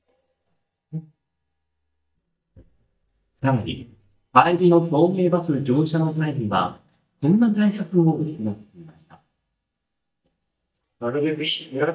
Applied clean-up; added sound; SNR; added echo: neural mask model DeepFilterNet 3.